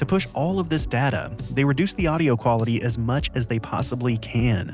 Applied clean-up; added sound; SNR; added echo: none; none; none; none.